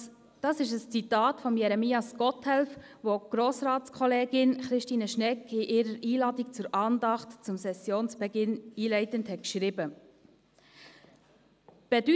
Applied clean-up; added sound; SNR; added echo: none; none; none; none.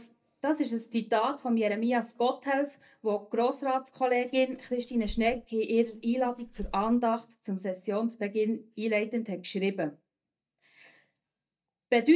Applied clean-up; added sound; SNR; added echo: neural mask model DeepFilterNet 3.